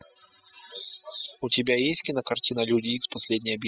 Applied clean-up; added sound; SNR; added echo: classical method spectral subtraction.